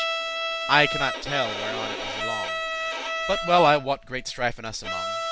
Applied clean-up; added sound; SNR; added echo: none; Bowed string instrument; 4 dB; none.